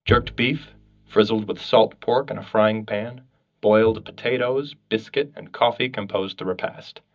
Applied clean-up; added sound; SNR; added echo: neural mask model DeepFilterNet 3.